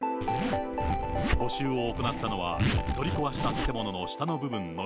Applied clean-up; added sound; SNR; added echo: none; Zipper (clothing); 0 dB; none.